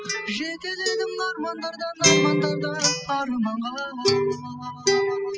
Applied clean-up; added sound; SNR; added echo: classical method spectral subtraction.